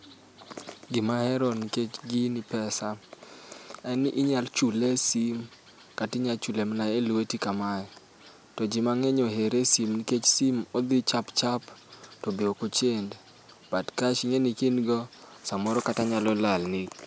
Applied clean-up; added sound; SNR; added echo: none; none; none; none.